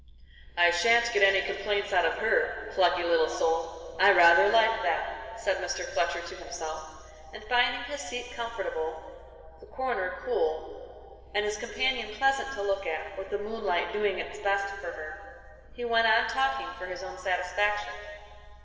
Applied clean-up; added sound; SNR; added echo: none; none; none; reverberation time 2.5 s.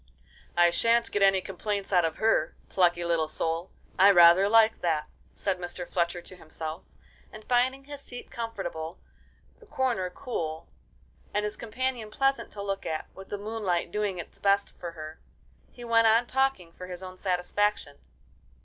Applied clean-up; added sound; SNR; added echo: none; none; none; none.